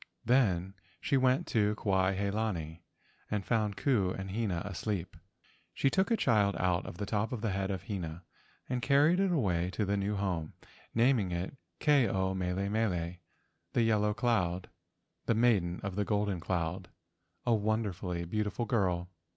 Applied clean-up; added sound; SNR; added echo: none; none; none; none.